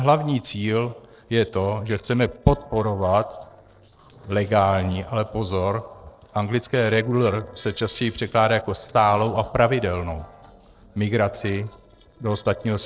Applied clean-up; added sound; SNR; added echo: neural separator model SepFormer DNS4.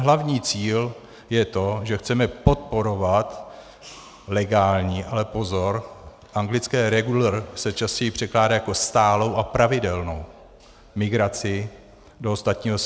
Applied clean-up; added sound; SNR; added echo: none; none; none; none.